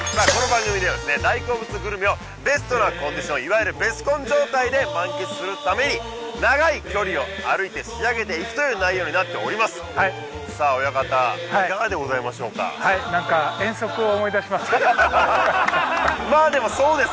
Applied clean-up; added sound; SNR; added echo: none; none; none; none.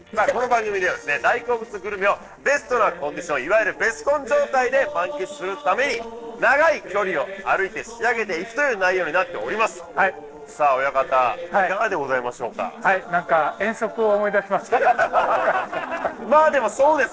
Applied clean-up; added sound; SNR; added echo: neural separator model SepFormer DNS4.